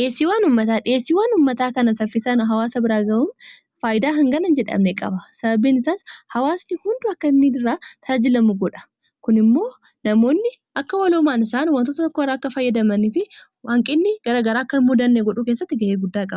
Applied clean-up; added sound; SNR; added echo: none; none; none; none.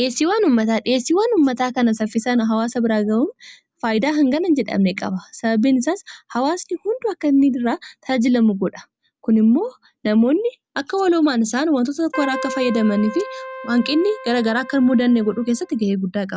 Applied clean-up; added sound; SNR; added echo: none; Keyboard (musical); 12 dB; none.